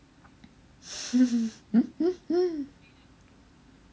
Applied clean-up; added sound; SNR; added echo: none; none; none; none.